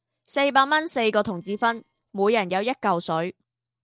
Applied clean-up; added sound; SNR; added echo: neural separator model SepFormer DNS4.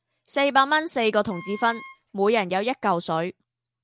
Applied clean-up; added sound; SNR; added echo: none; Wind instrument, woodwind instrument; 19 dB; none.